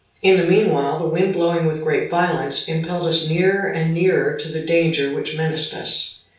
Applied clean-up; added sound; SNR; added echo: none; none; none; reverberation time 0.4 s.